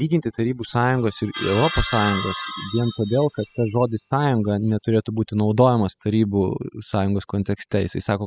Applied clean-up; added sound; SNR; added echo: classical method spectral subtraction.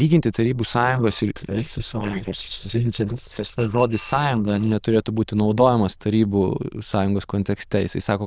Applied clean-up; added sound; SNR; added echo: neural diffusion model UNIVERSE++.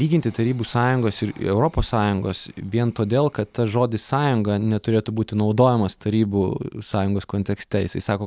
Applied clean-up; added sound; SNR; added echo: none; none; none; none.